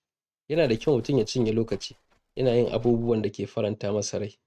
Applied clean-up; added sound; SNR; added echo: neural mask model RNNoise.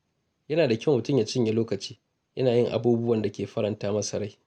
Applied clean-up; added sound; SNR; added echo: none; none; none; none.